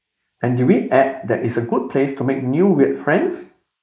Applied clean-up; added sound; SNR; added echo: neural mask model Resemble Enhance denoiser.